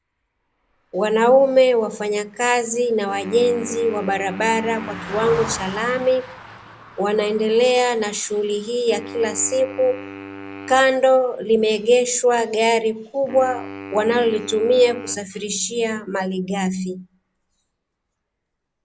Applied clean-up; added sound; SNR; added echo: none; Wind instrument, woodwind instrument + Car passing by; 16 dB; none.